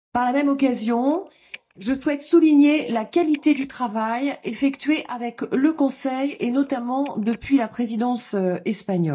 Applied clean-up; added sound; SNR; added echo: neural mask model DeepFilterNet 3.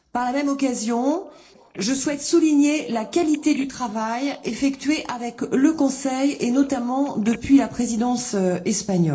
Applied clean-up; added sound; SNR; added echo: neural separator model SepFormer DNS4.